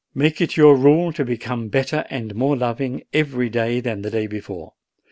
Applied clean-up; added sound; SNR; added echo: none; none; none; none.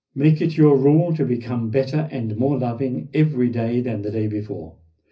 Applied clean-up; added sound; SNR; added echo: none; none; none; reverberation time 0.4 s.